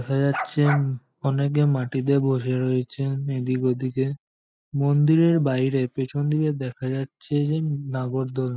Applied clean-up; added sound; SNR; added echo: neural mask model Resemble Enhance denoiser.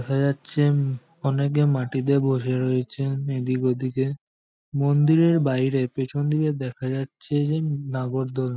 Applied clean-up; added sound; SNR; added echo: none; none; none; none.